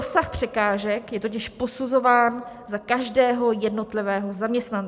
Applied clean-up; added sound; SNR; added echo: none; none; none; none.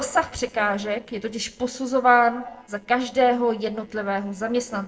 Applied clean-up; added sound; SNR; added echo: neural separator model SepFormer DNS4.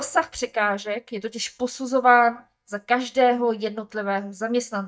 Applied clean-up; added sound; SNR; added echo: neural mask model DeepFilterNet 3.